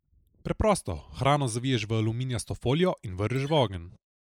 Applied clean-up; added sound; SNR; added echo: neural mask model Resemble Enhance denoiser.